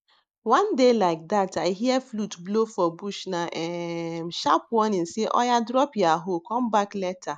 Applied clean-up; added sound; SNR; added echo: neural mask model Resemble Enhance denoiser.